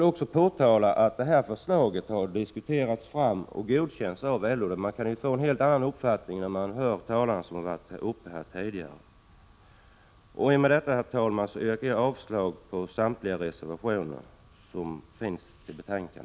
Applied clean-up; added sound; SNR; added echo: none; none; none; none.